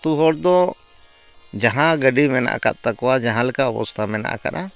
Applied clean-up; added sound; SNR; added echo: neural separator model SepFormer WHAM!.